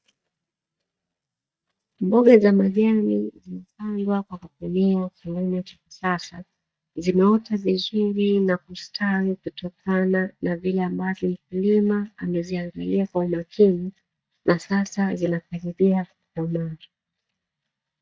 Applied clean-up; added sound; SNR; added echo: neural mask model DeepFilterNet 3.